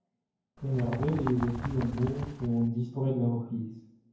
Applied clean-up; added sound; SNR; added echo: none; Bird; 8 dB; reverberation time 0.9 s.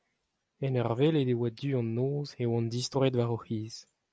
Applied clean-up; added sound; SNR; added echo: none; none; none; none.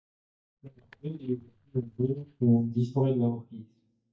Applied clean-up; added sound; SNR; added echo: neural mask model DeepFilterNet 3.